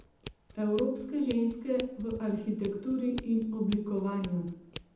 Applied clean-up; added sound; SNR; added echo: none; Scissors; 12 dB; reverberation time 0.8 s.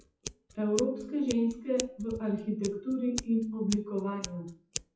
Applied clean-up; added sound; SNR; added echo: classical method WPE with log-MMSE.